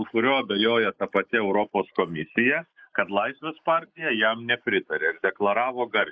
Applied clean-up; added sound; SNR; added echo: neural mask model Resemble Enhance denoiser.